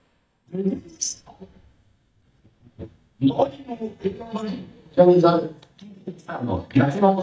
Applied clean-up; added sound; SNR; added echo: neural mask model DeepFilterNet 3.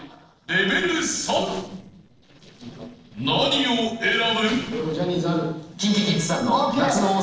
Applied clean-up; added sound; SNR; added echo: neural separator model SepFormer DNS4.